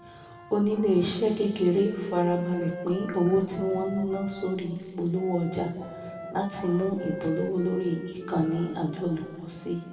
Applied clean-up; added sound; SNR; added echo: none; Wind instrument, woodwind instrument; 15 dB; reverberation time 2.3 s.